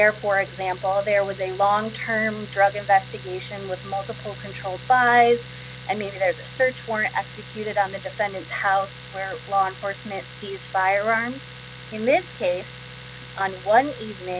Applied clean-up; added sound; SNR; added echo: none; Domestic sounds, home sounds; 15 dB; none.